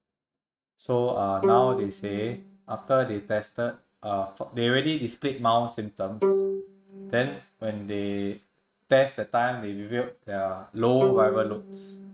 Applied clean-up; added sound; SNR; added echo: neural mask model RNNoise.